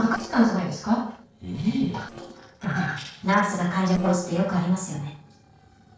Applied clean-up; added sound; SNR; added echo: neural separator model SepFormer DNS4.